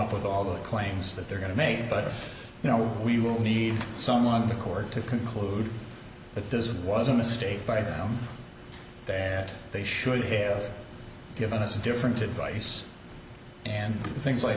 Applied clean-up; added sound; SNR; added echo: none; none; none; none.